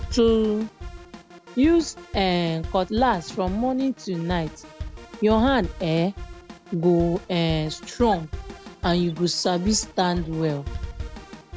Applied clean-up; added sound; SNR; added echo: none; Drum kit; 12 dB; none.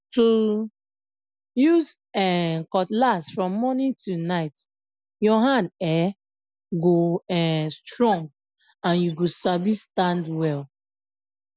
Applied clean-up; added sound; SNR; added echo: none; none; none; none.